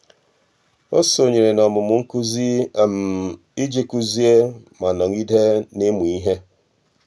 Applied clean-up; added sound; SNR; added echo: none; none; none; none.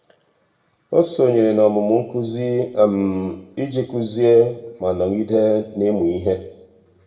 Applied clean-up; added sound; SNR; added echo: none; none; none; reverberation time 0.8 s.